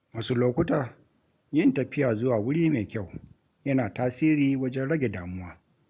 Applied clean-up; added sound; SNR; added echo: none; none; none; none.